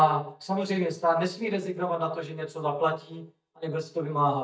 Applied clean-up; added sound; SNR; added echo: neural mask model DeepFilterNet 3.